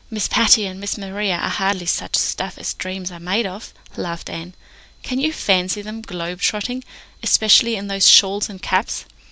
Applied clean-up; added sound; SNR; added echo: none; none; none; none.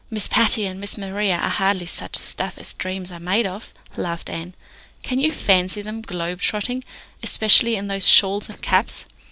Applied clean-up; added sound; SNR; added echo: neural separator model SepFormer DNS4.